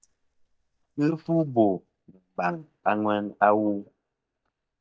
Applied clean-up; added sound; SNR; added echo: neural mask model DeepFilterNet 3.